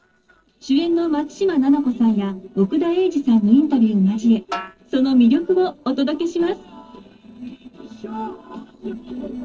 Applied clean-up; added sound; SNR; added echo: neural separator model SepFormer DNS4.